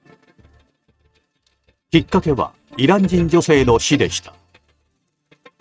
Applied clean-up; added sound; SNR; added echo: neural mask model RNNoise.